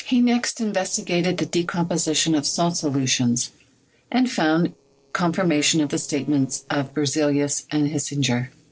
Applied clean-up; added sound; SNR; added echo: neural separator model SepFormer DNS4.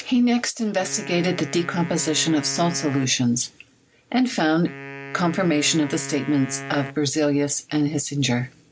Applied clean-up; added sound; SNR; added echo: none; Wind instrument, woodwind instrument; 14 dB; none.